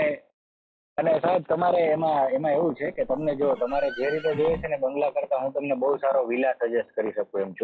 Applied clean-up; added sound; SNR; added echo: classical method log-MMSE.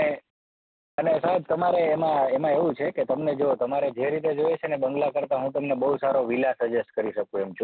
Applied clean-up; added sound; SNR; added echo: none; none; none; none.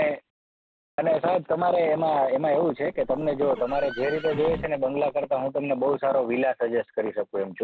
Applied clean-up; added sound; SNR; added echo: none; Livestock, farm animals, working animals; 15 dB; none.